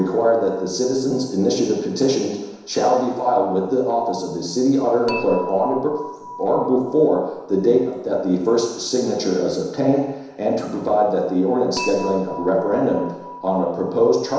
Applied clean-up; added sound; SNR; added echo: none; Dishes, pots, and pans / Chink, clink; 18 dB; reverberation time 1.0 s.